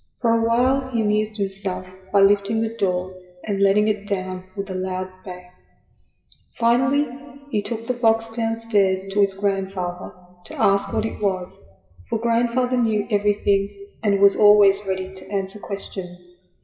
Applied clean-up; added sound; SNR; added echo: classical method WPE with log-MMSE.